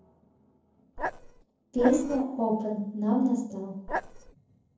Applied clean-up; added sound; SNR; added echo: neural separator model SepFormer DNS4.